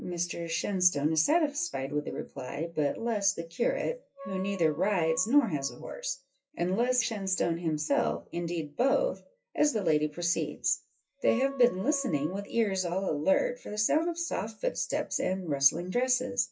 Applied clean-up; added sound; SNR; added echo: classical method WPE with log-MMSE.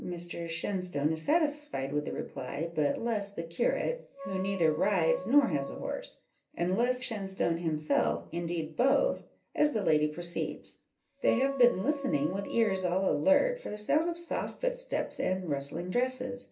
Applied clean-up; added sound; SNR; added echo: none; Wind instrument, woodwind instrument; 13 dB; reverberation time 0.3 s.